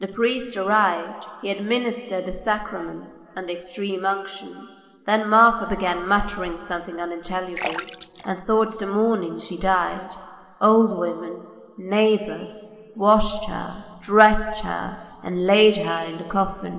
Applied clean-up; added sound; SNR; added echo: neural separator model SepFormer DNS4.